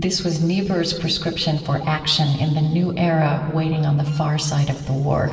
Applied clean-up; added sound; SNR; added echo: neural separator model SepFormer DNS4.